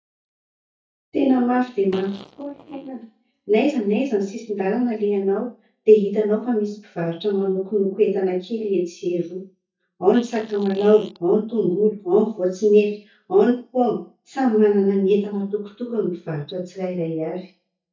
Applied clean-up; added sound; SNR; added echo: neural mask model DeepFilterNet 3.